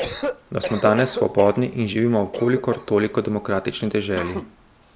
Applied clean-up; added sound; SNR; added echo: none; Cough; 11 dB; none.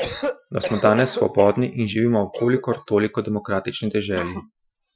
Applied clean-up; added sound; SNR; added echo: classical method Wiener filter.